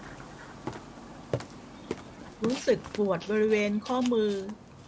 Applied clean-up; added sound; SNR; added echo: none; Burping, eructation; 10 dB; none.